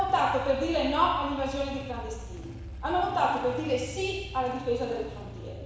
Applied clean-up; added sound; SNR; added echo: none; Engine starting / Motorcycle; 11 dB; reverberation time 1.1 s.